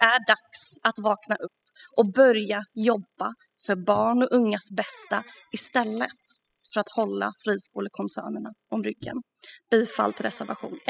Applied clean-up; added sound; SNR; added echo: classical method spectral subtraction.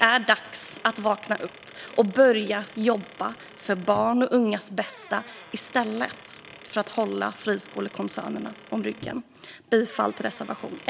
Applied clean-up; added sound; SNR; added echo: none; Squeak / Wood; 20 dB; none.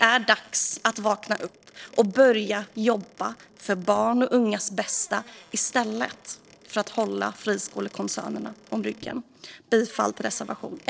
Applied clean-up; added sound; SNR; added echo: neural separator model SepFormer DNS4.